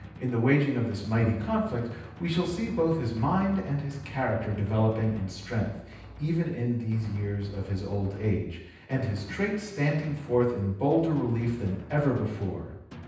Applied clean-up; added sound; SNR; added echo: none; Drum; 16 dB; reverberation time 0.9 s.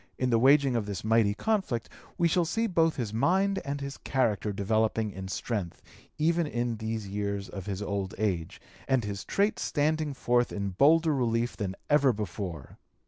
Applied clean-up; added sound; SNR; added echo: none; none; none; none.